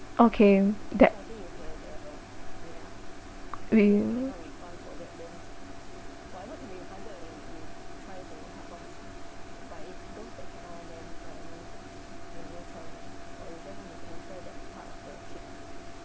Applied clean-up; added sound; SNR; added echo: none; none; none; none.